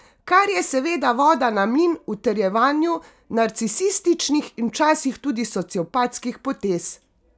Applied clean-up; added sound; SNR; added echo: none; none; none; none.